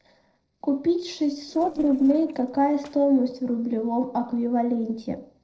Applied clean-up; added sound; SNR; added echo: neural separator model SepFormer DNS4.